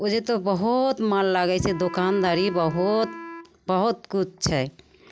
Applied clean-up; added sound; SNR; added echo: none; Wind instrument, woodwind instrument; 16 dB; none.